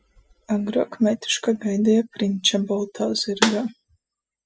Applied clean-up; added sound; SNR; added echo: classical method spectral subtraction.